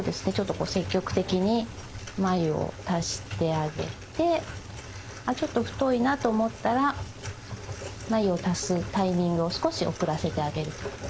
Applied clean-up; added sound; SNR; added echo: none; Boiling; 18 dB; none.